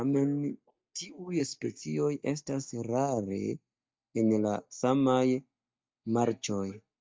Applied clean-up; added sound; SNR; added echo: neural mask model DeepFilterNet 3.